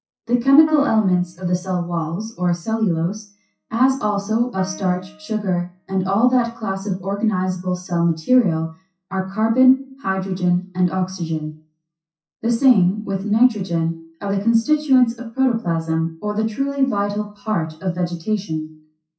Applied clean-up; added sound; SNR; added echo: classical method WPE with log-MMSE.